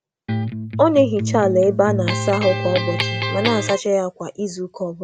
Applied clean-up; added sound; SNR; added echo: none; Electric guitar; 4 dB; none.